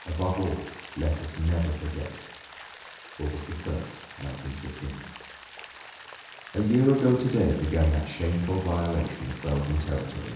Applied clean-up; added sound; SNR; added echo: none; Rain; 16 dB; reverberation time 1.0 s.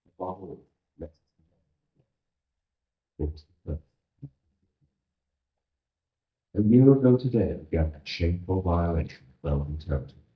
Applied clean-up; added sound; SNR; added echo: neural mask model DeepFilterNet 3.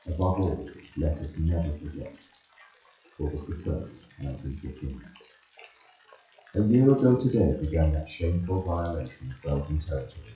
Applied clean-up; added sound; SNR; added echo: classical method WPE with log-MMSE.